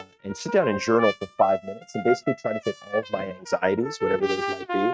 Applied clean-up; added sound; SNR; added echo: neural mask model RNNoise.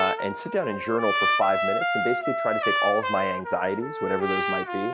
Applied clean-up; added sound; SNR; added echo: none; Trumpet; -1 dB; none.